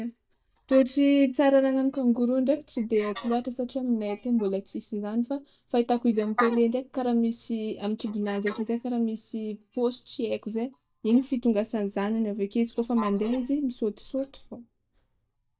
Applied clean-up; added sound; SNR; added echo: neural mask model DeepFilterNet 3.